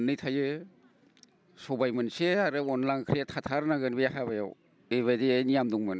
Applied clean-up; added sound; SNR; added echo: none; none; none; none.